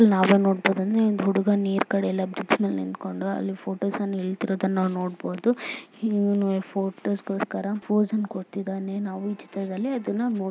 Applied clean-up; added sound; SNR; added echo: none; none; none; none.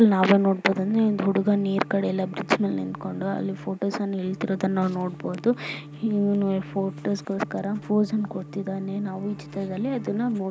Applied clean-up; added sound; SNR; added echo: none; Organ; 16 dB; none.